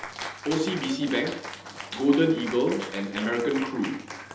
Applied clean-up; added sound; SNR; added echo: none; Cheering; 11 dB; reverberation time 1.2 s.